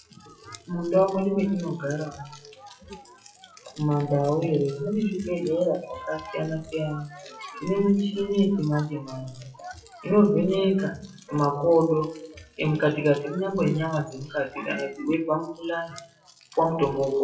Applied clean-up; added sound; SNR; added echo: classical method WPE with log-MMSE.